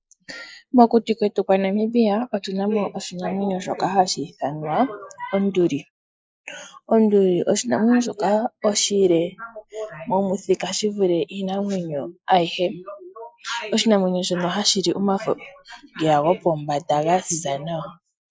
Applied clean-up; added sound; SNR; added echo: neural mask model Resemble Enhance denoiser.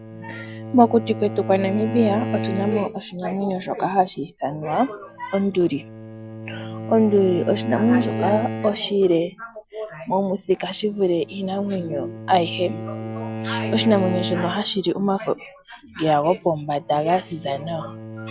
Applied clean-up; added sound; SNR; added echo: none; Bowed string instrument; 10 dB; none.